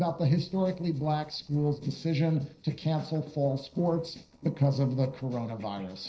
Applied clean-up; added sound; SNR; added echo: neural separator model SepFormer DNS4.